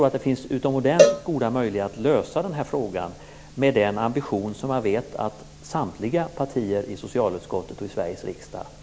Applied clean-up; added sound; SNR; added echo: none; Cowbell; -1 dB; none.